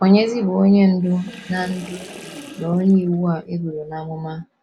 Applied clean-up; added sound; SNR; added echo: none; Sink (filling or washing) / Water; 20 dB; none.